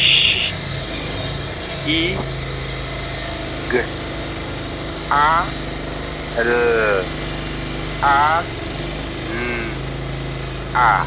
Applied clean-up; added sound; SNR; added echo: none; Sawing; 4 dB; none.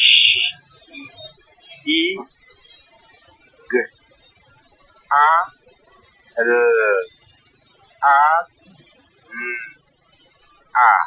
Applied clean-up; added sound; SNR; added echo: classical method Wiener filter.